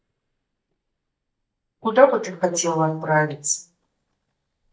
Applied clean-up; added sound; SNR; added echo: neural mask model DeepFilterNet 3.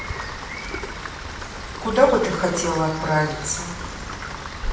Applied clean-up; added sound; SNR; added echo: none; Rain; 7 dB; reverberation time 0.6 s.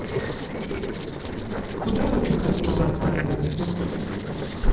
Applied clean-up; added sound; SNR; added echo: neural separator model SepFormer DNS4.